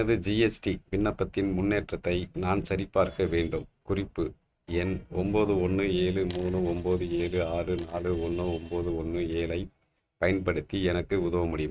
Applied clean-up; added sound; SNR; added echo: neural mask model RNNoise.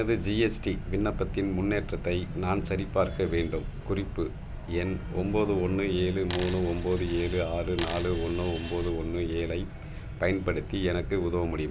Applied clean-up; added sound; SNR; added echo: none; Coin (dropping); 14 dB; none.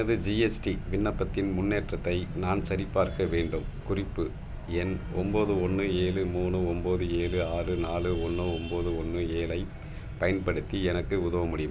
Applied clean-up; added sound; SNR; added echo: none; none; none; none.